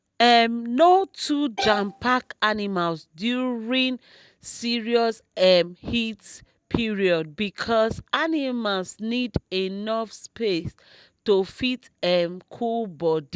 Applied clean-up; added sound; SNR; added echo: none; Bowed string instrument; 8 dB; none.